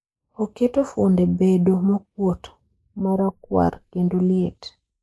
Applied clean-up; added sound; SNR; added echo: neural mask model Resemble Enhance denoiser.